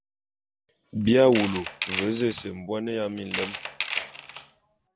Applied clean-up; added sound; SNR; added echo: none; Tools; 8 dB; none.